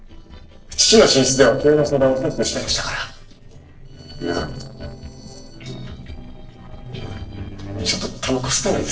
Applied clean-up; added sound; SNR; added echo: neural separator model SepFormer DNS4.